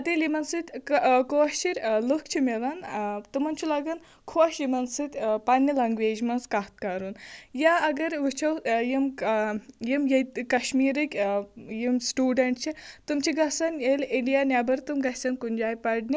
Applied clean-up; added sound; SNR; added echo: none; none; none; none.